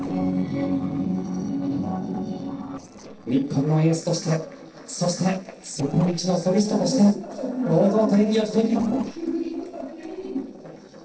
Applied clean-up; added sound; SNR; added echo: neural separator model SepFormer DNS4.